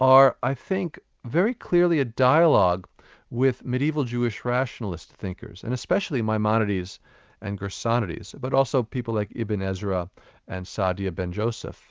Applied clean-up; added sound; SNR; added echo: none; none; none; none.